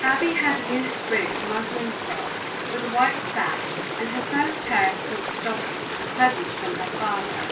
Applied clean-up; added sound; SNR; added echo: none; Stream; 3 dB; reverberation time 0.3 s.